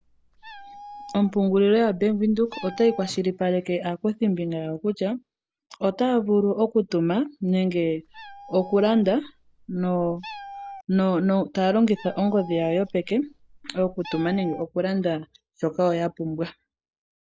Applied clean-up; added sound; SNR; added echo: none; Meow; 18 dB; none.